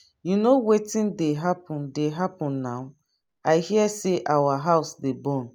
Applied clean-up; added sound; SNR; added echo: none; none; none; none.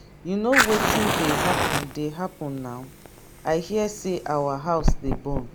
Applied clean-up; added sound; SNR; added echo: none; Fire; -1 dB; none.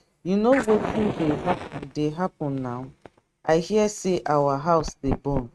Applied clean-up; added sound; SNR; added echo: neural mask model RNNoise.